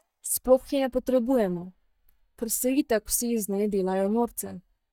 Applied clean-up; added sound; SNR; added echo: neural mask model DeepFilterNet 3.